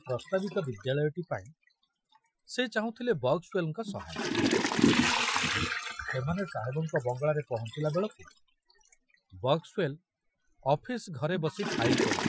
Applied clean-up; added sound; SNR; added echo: classical method Wiener filter.